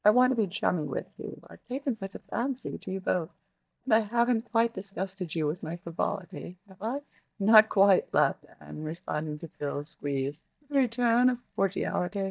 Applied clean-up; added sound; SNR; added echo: neural mask model DeepFilterNet 3.